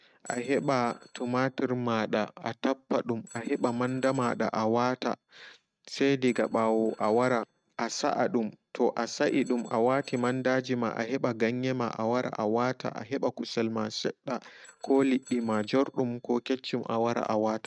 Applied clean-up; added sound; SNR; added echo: neural mask model RNNoise.